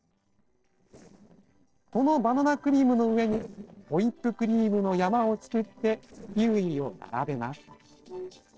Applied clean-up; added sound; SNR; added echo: neural separator model SepFormer DNS4.